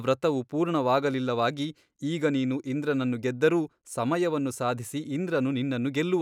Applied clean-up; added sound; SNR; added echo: none; none; none; none.